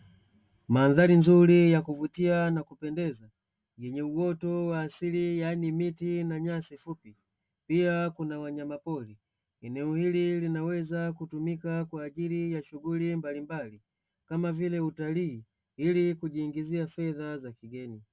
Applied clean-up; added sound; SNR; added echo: none; none; none; none.